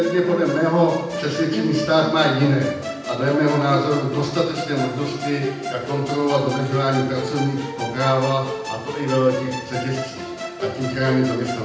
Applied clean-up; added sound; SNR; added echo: none; Musical instrument; 8 dB; reverberation time 0.9 s.